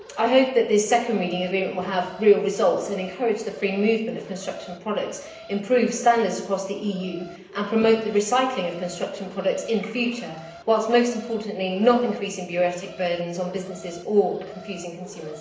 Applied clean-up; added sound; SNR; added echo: none; Alarm; 19 dB; reverberation time 0.8 s.